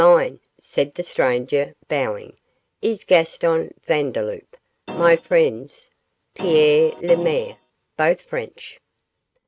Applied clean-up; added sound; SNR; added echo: neural mask model RNNoise.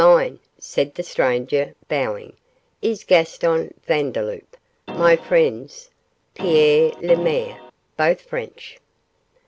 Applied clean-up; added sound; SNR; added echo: none; Keyboard (musical); 13 dB; none.